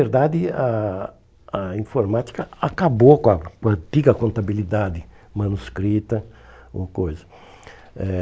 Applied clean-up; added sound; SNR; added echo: none; none; none; none.